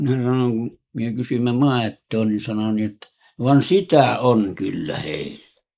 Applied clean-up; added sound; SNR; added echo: neural mask model Resemble Enhance denoiser.